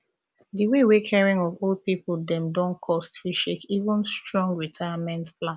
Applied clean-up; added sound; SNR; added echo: none; none; none; none.